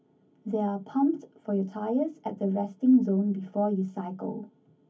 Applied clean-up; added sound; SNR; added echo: none; none; none; reverberation time 0.3 s.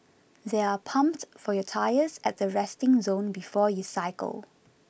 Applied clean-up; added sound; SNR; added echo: none; none; none; none.